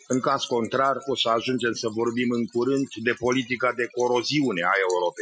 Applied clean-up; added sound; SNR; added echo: classical method Wiener filter.